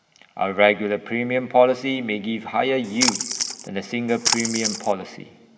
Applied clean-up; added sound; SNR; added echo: none; Splash, splatter; 2 dB; reverberation time 1.5 s.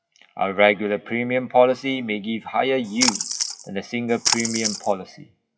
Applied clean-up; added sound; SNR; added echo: classical method WPE with log-MMSE.